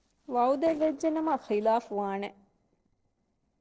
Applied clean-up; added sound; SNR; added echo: neural separator model SepFormer DNS4.